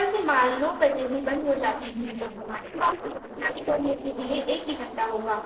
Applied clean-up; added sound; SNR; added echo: neural separator model SepFormer DNS4.